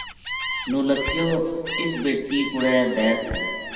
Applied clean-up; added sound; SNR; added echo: none; Gull, seagull; 6 dB; reverberation time 2.2 s.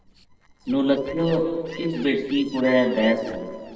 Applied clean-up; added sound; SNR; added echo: neural separator model SepFormer DNS4.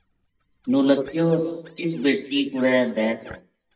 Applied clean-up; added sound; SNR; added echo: neural mask model DeepFilterNet 3.